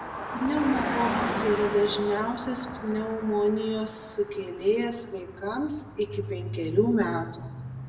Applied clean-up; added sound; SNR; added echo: none; Car passing by; 7 dB; reverberation time 0.9 s.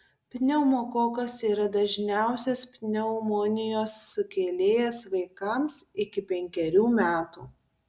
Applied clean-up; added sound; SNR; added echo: none; none; none; none.